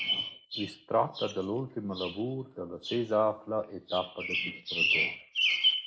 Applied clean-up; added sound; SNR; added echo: neural mask model Resemble Enhance denoiser.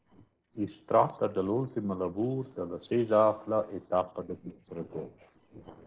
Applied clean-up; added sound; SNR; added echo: neural separator model SepFormer DNS4.